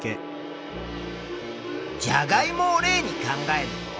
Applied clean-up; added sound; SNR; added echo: none; Gong; 9 dB; none.